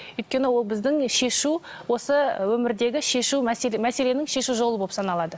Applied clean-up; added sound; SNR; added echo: none; none; none; none.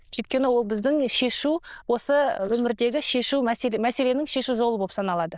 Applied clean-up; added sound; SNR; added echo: neural diffusion model UNIVERSE++.